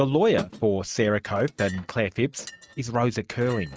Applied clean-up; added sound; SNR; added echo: neural mask model RNNoise.